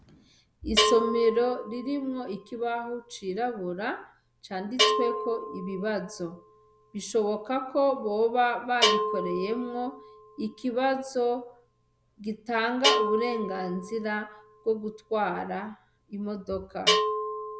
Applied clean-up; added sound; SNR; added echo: none; Bell; 3 dB; none.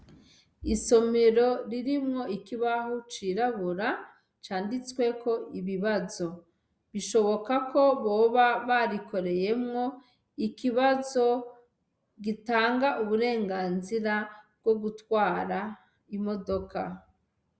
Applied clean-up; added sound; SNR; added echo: none; none; none; none.